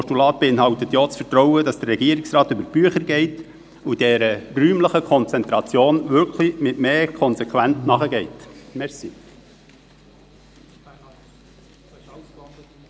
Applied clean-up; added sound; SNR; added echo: none; none; none; none.